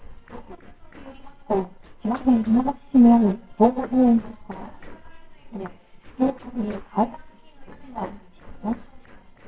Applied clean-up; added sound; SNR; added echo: neural separator model SepFormer WHAMR!.